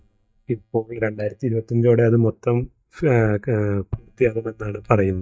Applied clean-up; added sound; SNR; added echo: neural mask model DeepFilterNet 3.